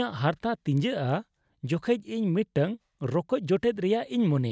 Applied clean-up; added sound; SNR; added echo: none; none; none; none.